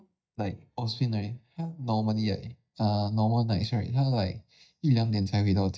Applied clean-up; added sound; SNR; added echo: neural mask model DeepFilterNet 3.